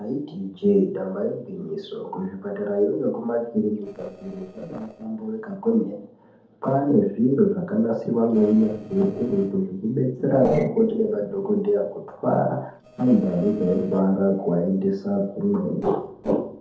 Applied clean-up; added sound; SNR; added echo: neural separator model SepFormer DNS4.